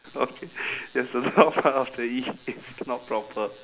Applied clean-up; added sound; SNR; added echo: none; none; none; none.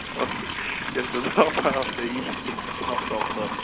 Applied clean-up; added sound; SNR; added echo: none; Livestock, farm animals, working animals; 3 dB; none.